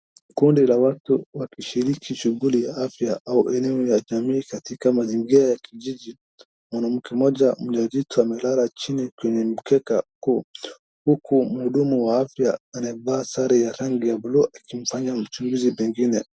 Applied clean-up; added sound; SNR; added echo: none; none; none; none.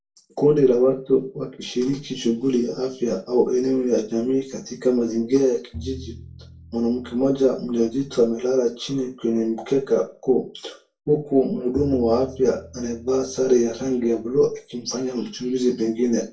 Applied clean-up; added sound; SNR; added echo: none; Bowed string instrument; 19 dB; reverberation time 0.2 s.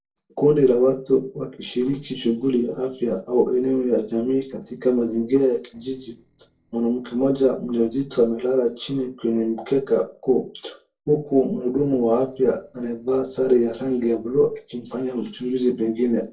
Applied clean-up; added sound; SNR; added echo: neural separator model SepFormer DNS4.